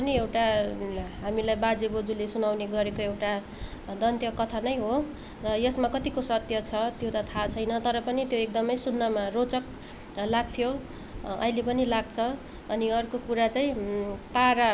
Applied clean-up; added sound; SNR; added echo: none; none; none; none.